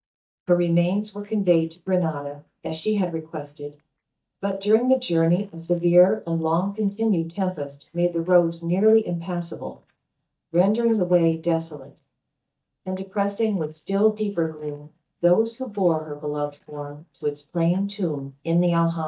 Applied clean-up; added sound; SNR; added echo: neural mask model DeepFilterNet 3.